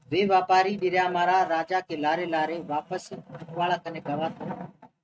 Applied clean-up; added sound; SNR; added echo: neural mask model RNNoise.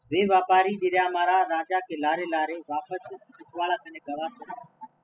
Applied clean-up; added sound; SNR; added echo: classical method spectral subtraction.